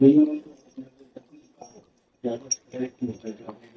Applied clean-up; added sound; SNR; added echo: neural mask model DeepFilterNet 3.